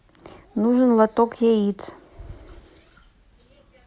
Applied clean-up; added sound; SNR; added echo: none; none; none; none.